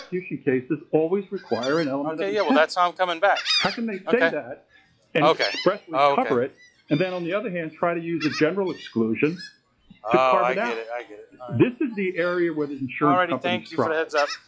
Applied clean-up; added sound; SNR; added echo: classical method log-MMSE.